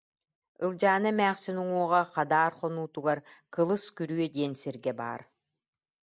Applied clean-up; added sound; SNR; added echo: none; none; none; none.